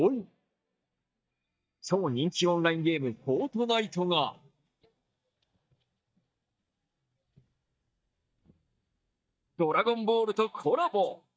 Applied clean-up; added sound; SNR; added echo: neural mask model DeepFilterNet 3.